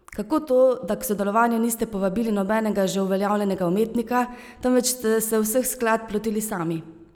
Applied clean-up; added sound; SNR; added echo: none; none; none; none.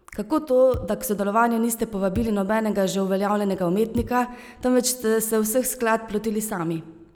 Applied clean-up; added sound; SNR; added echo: none; Bass drum; 12 dB; none.